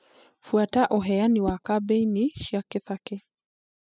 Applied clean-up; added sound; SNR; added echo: classical method spectral subtraction.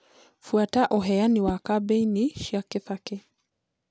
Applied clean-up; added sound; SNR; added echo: none; Whoosh, swoosh, swish; 16 dB; none.